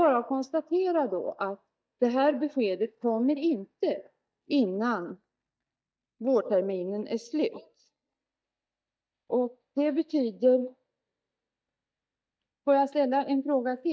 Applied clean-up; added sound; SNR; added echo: neural mask model DeepFilterNet 3.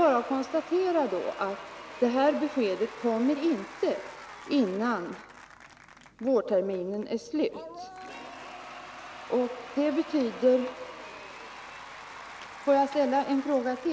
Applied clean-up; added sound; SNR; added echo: none; Applause / Crowd / Cheering; 15 dB; none.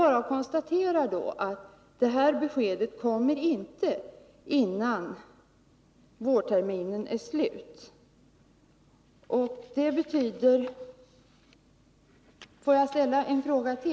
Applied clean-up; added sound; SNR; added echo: none; none; none; none.